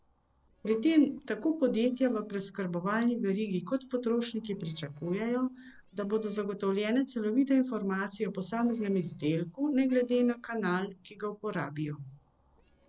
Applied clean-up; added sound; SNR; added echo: neural separator model SepFormer DNS4.